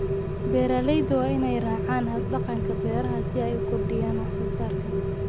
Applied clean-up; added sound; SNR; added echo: none; Rain; -1 dB; none.